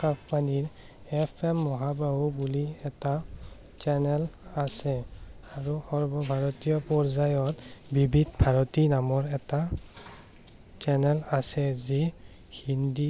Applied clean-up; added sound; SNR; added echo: none; none; none; none.